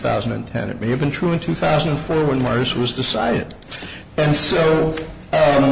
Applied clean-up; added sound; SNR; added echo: none; none; none; none.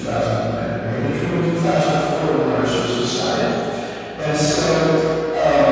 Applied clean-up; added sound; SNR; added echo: none; none; none; reverberation time 2.2 s.